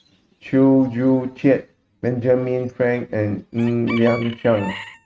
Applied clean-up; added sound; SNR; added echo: neural mask model RNNoise.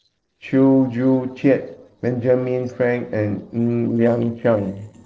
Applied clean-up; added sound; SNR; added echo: neural separator model SepFormer DNS4.